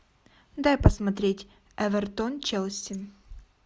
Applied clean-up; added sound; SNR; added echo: none; none; none; none.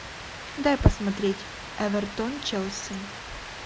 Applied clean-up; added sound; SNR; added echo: none; Rain; 11 dB; none.